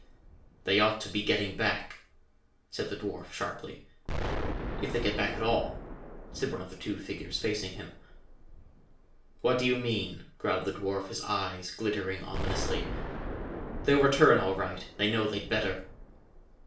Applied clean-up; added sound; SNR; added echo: none; Explosion; 8 dB; reverberation time 0.4 s.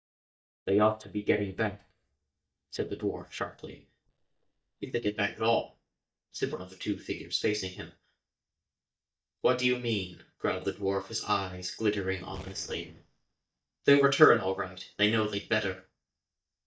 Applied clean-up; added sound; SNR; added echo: neural mask model DeepFilterNet 3.